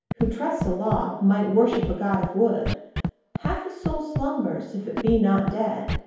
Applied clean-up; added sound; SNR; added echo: none; Scratching (performance technique); 6 dB; reverberation time 1.0 s.